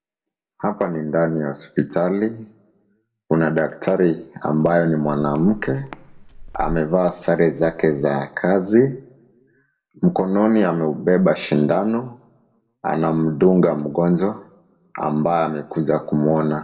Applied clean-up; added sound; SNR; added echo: none; Walk, footsteps; 16 dB; reverberation time 0.5 s.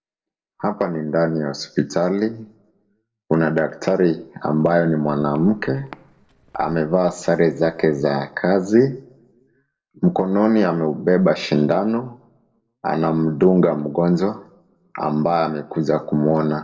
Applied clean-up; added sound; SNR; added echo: neural separator model SepFormer DNS4.